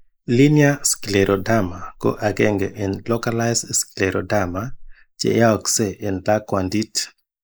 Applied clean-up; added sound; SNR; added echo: neural mask model Resemble Enhance denoiser.